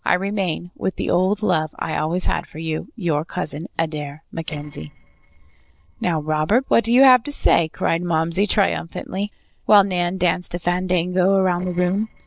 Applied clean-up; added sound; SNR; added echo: neural separator model SepFormer DNS4.